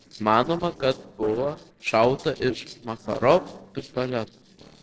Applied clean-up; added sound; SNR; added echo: neural separator model SepFormer DNS4.